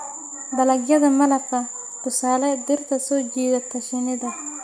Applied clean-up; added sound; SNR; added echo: none; none; none; none.